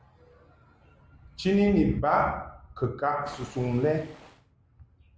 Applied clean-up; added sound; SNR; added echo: none; Waves, surf; 20 dB; none.